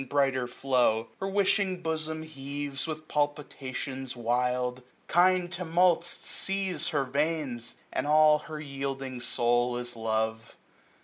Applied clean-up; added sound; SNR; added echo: none; none; none; none.